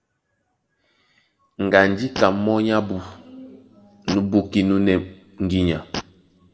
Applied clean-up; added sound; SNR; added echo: none; Fart; 15 dB; reverberation time 1.1 s.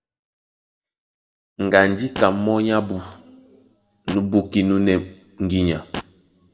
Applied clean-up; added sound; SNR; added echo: neural mask model DeepFilterNet 3.